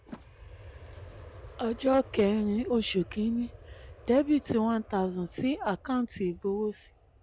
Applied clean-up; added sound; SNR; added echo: none; Aircraft; 19 dB; none.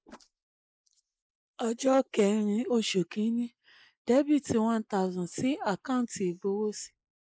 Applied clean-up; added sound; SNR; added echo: neural mask model Resemble Enhance denoiser.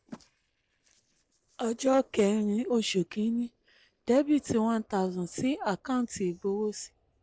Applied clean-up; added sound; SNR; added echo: neural separator model SepFormer DNS4.